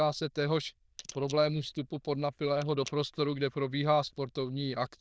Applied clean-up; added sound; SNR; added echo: neural diffusion model UNIVERSE++.